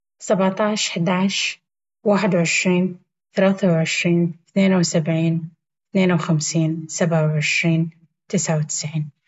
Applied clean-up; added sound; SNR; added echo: none; none; none; none.